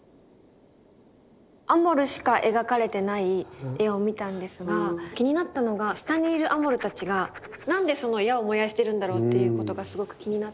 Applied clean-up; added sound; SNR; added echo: none; Writing; 20 dB; none.